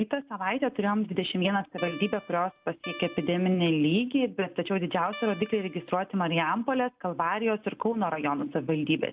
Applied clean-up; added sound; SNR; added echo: none; Guitar; 17 dB; none.